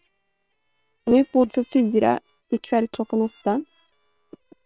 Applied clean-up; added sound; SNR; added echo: neural separator model SepFormer WHAM!.